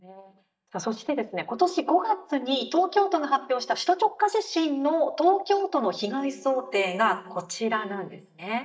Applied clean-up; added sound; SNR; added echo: neural mask model DeepFilterNet 3.